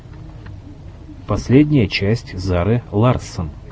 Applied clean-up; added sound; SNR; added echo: none; none; none; none.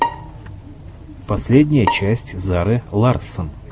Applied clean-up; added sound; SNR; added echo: none; Bowed string instrument; 10 dB; none.